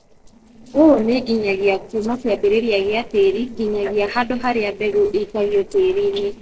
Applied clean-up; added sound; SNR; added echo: neural separator model SepFormer DNS4.